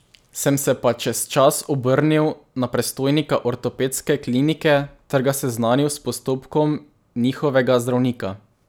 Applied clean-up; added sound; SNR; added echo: none; none; none; none.